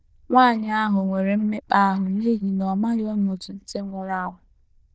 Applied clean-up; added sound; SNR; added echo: neural diffusion model UNIVERSE++.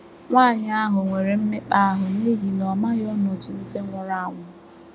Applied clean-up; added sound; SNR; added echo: none; Engine; 17 dB; none.